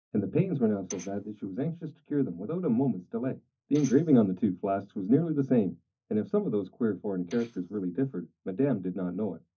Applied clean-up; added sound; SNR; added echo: neural mask model DeepFilterNet 3.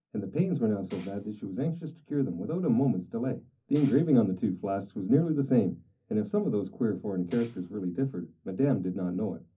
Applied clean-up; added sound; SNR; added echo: none; Tambourine; 14 dB; reverberation time 0.3 s.